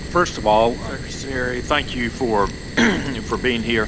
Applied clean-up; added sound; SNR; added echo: none; Fire; 9 dB; none.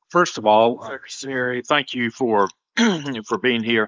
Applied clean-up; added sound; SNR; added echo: neural mask model Resemble Enhance denoiser.